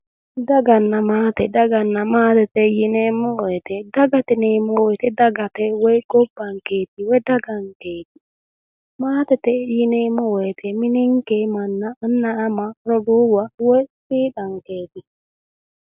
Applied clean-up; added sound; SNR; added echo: none; none; none; none.